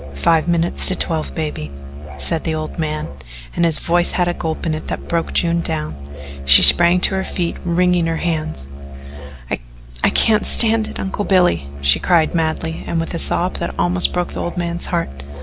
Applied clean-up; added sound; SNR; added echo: none; Musical instrument; 10 dB; none.